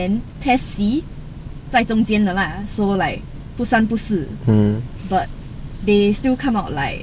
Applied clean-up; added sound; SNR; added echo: none; none; none; none.